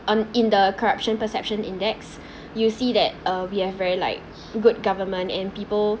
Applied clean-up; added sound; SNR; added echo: none; none; none; none.